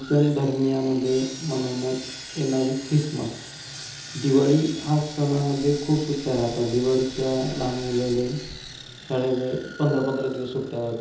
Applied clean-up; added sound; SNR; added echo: none; Sawing; 15 dB; reverberation time 1.2 s.